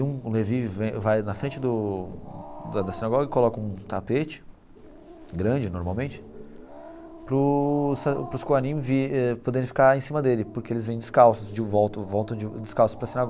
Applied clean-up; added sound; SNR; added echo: none; Growling; 17 dB; none.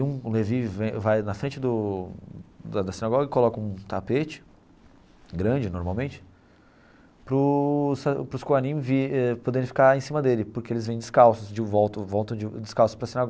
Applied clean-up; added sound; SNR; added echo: none; none; none; none.